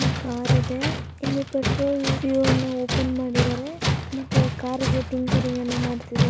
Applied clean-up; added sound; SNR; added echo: none; Tools; -2 dB; none.